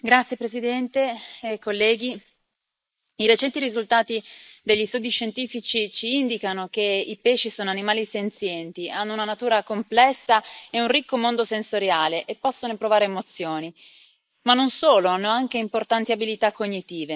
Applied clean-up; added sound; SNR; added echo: neural mask model Resemble Enhance denoiser.